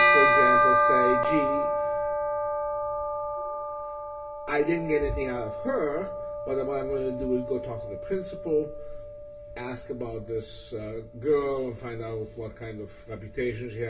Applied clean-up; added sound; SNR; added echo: none; Bell; -3 dB; reverberation time 0.2 s.